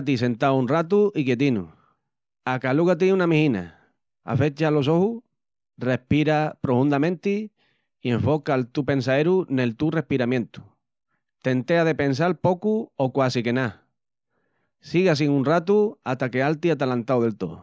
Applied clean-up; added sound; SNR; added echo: none; none; none; none.